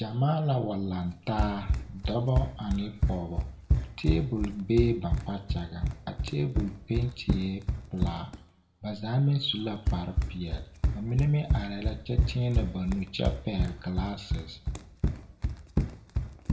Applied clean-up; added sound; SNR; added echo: none; Run; 0 dB; reverberation time 0.6 s.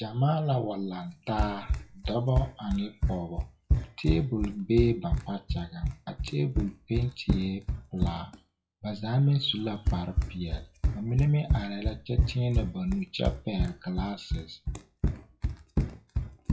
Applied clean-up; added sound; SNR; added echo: classical method WPE with log-MMSE.